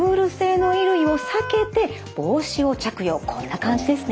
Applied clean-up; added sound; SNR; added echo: none; Wind instrument, woodwind instrument; 11 dB; none.